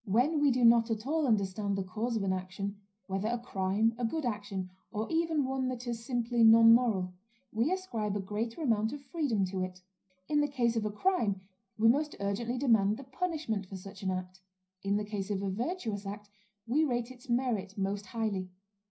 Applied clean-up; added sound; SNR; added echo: none; none; none; reverberation time 0.4 s.